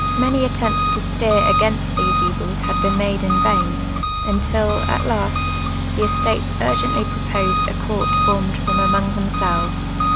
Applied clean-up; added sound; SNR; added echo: none; Engine; -3 dB; none.